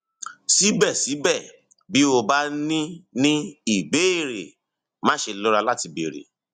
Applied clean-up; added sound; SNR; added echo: none; none; none; none.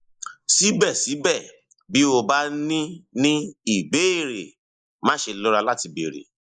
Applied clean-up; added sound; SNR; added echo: neural mask model Resemble Enhance denoiser.